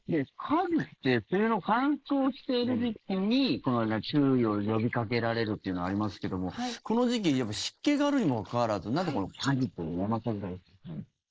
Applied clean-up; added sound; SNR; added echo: neural mask model Resemble Enhance denoiser.